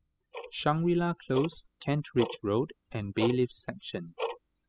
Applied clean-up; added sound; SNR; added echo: classical method spectral subtraction.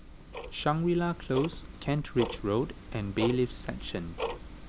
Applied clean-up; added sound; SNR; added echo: none; Tick-tock; 9 dB; none.